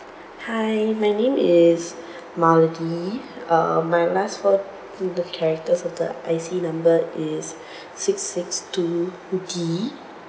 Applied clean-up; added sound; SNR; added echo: none; none; none; none.